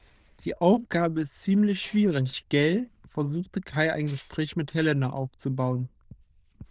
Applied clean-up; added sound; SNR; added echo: neural diffusion model UNIVERSE++.